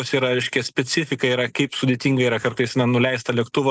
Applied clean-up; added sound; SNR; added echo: none; none; none; none.